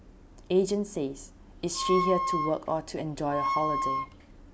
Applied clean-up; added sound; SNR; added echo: none; Wind instrument, woodwind instrument; 1 dB; none.